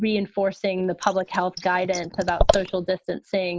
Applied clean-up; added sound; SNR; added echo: neural mask model Resemble Enhance denoiser.